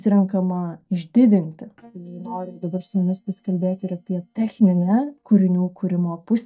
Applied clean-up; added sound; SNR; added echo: neural mask model DeepFilterNet 3.